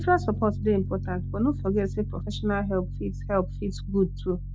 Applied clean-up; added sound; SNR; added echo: none; Piano; 5 dB; none.